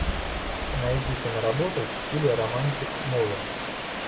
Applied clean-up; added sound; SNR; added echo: none; Water; 3 dB; reverberation time 0.9 s.